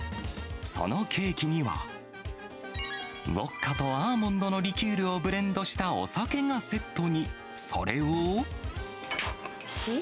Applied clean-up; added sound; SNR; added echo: none; none; none; none.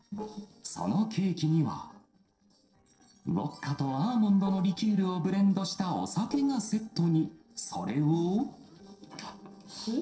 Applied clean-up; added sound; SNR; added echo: neural separator model SepFormer DNS4.